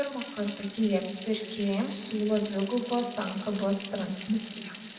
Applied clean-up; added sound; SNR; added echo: none; Sink (filling or washing) / Water tap, faucet; 8 dB; reverberation time 2.1 s.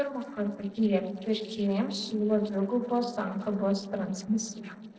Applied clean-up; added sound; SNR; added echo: neural separator model SepFormer DNS4.